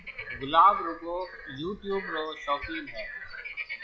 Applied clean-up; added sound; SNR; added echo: classical method log-MMSE.